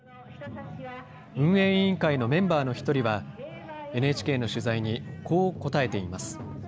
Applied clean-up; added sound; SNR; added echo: none; none; none; none.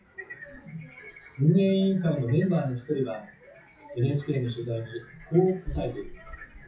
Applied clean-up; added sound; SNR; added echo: classical method WPE with log-MMSE.